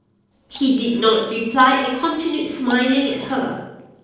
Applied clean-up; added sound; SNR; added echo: neural separator model SepFormer DNS4.